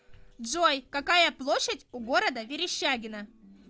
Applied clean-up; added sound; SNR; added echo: none; none; none; none.